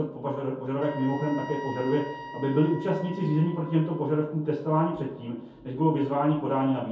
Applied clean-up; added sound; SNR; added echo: none; Wind instrument, woodwind instrument; 14 dB; reverberation time 0.6 s.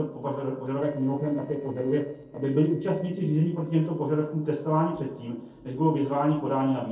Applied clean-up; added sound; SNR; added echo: neural separator model SepFormer DNS4.